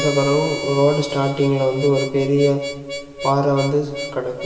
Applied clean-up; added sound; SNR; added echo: none; Harmonica; 10 dB; reverberation time 2.6 s.